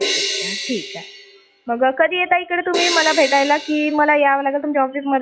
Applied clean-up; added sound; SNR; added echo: classical method log-MMSE.